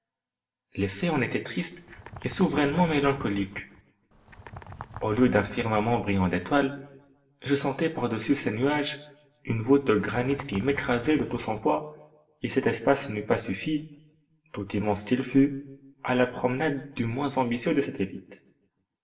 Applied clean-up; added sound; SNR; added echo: none; Bird; 16 dB; reverberation time 0.8 s.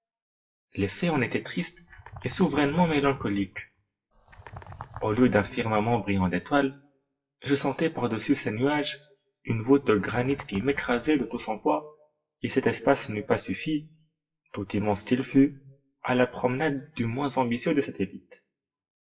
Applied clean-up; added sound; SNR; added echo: classical method WPE with log-MMSE.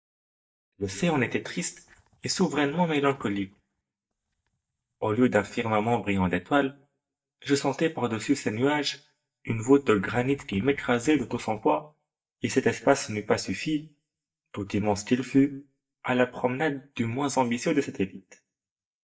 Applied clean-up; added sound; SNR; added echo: neural mask model DeepFilterNet 3.